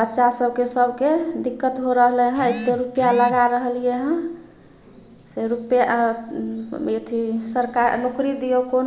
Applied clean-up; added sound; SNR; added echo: none; none; none; none.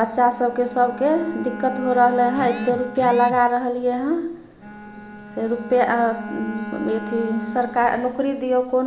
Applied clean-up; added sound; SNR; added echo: none; Bowed string instrument; 13 dB; none.